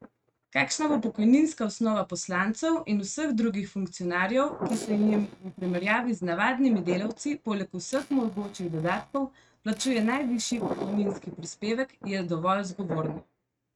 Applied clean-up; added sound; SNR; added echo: neural mask model RNNoise.